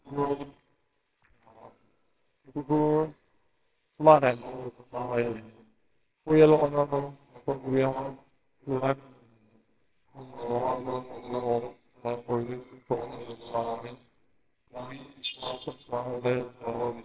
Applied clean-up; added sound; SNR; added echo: neural separator model SepFormer WHAMR!.